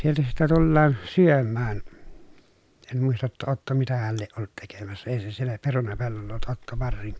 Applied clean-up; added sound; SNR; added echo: none; Chewing, mastication; 10 dB; none.